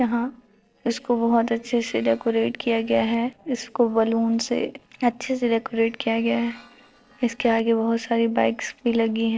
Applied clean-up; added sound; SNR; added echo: neural separator model SepFormer DNS4.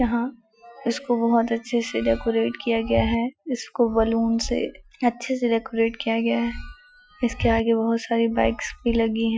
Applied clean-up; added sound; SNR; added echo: classical method Wiener filter.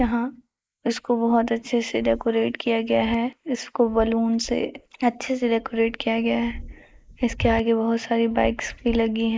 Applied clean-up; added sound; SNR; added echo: neural mask model Resemble Enhance denoiser.